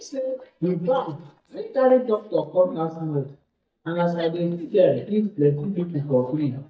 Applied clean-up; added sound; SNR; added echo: neural mask model DeepFilterNet 3.